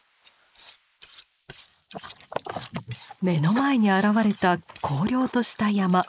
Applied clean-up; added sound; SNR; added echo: neural mask model Resemble Enhance denoiser.